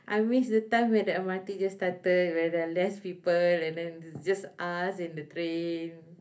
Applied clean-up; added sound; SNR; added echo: none; none; none; reverberation time 0.3 s.